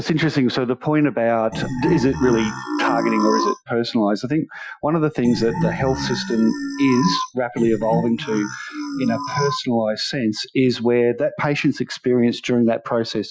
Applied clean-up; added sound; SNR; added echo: classical method Wiener filter.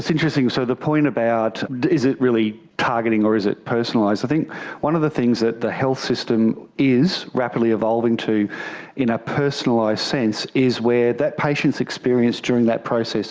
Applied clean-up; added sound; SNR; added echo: none; none; none; none.